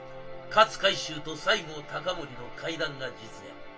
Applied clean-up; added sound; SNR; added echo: none; none; none; reverberation time 0.2 s.